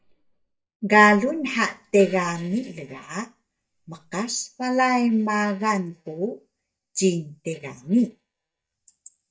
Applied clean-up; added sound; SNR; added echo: neural mask model DeepFilterNet 3.